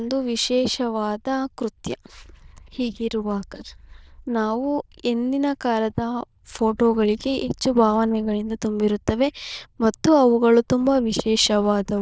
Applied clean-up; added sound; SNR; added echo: neural diffusion model UNIVERSE++.